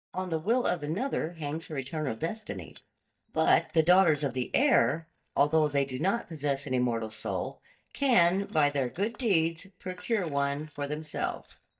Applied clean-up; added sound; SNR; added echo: neural mask model DeepFilterNet 3.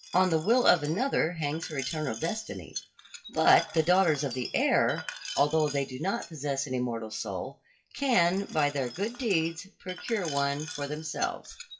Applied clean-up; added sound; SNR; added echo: classical method WPE with log-MMSE.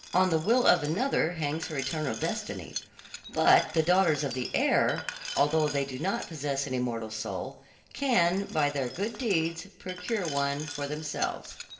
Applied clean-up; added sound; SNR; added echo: none; Glass; 14 dB; reverberation time 1.6 s.